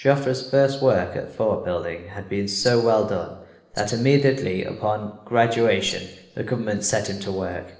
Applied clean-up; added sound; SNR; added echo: neural separator model SepFormer DNS4.